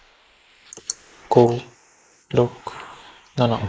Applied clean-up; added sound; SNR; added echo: neural mask model Resemble Enhance denoiser.